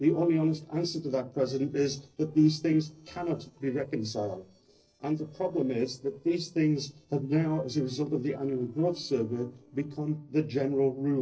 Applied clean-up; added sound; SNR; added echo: neural separator model SepFormer DNS4.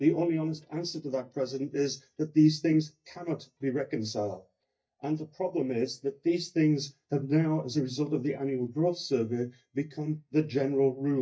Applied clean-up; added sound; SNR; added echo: neural mask model DeepFilterNet 3.